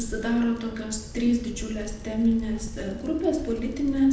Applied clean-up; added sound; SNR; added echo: none; Bicycle; 12 dB; reverberation time 0.8 s.